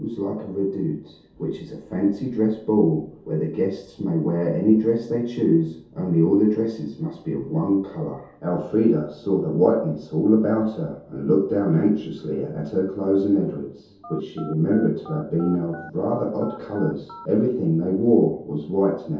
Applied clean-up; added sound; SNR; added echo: none; Telephone; 19 dB; reverberation time 0.6 s.